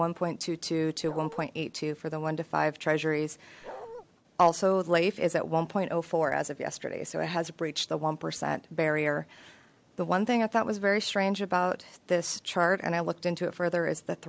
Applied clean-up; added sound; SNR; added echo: none; Bark; 13 dB; none.